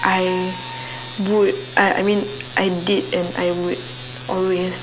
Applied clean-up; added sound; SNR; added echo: none; Mechanisms; 18 dB; none.